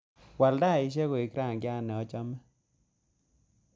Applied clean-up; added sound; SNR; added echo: none; none; none; none.